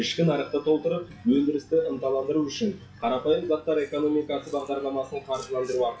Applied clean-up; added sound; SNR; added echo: classical method WPE with log-MMSE.